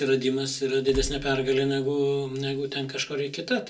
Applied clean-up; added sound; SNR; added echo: none; Tools; 14 dB; reverberation time 0.2 s.